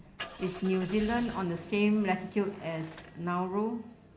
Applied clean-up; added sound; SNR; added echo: none; Engine starting / Car; 16 dB; none.